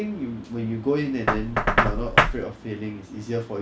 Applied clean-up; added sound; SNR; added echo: none; Knock; -2 dB; none.